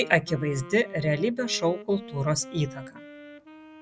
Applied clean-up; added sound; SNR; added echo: none; Wind instrument, woodwind instrument; 15 dB; none.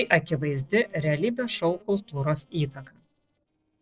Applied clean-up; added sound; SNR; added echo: neural separator model SepFormer DNS4.